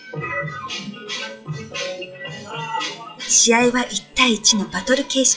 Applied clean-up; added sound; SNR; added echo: classical method WPE with log-MMSE.